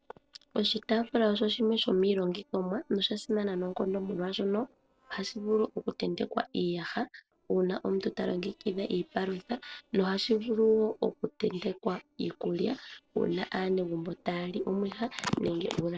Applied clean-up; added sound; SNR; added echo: neural separator model SepFormer DNS4.